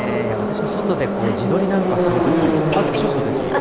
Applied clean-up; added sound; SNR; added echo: none; Subway, metro, underground; -3 dB; none.